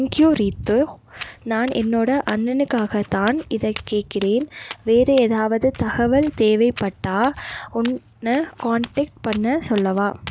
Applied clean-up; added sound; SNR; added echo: none; Walk, footsteps; 17 dB; none.